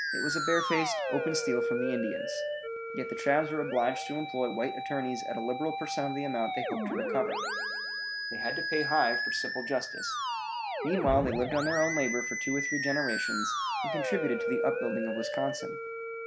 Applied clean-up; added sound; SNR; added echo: none; Musical instrument; 1 dB; none.